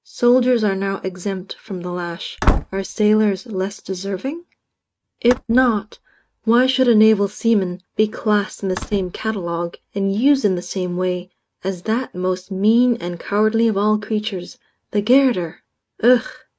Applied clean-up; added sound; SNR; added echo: neural mask model RNNoise.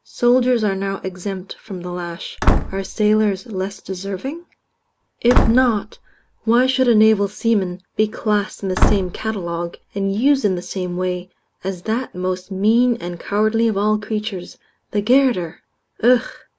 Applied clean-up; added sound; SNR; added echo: none; Slam / Wood; 1 dB; none.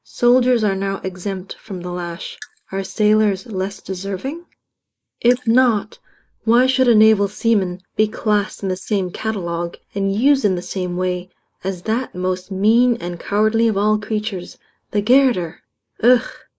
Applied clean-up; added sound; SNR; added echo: neural mask model Resemble Enhance denoiser.